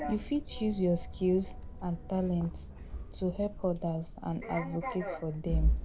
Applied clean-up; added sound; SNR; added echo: none; Sliding door; 3 dB; none.